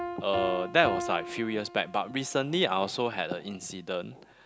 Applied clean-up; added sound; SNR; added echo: none; Piano; 9 dB; none.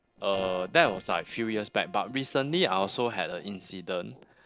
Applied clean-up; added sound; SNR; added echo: neural separator model SepFormer DNS4.